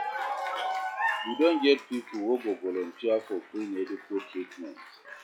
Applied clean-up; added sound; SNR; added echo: classical method log-MMSE.